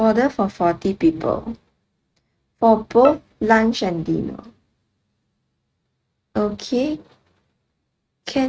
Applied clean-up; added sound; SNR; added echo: neural mask model RNNoise.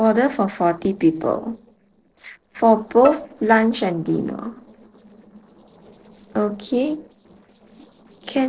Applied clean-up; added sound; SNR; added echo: neural separator model SepFormer DNS4.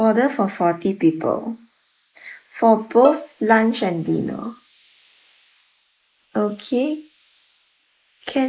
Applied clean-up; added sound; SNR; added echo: neural mask model Resemble Enhance denoiser.